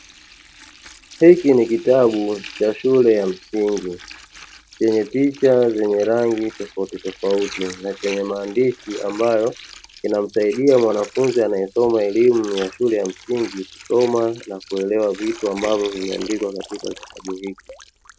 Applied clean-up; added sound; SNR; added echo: none; Water; 19 dB; none.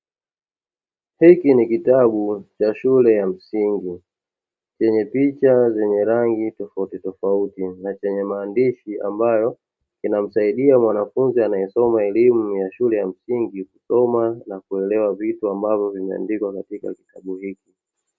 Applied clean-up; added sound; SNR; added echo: none; none; none; none.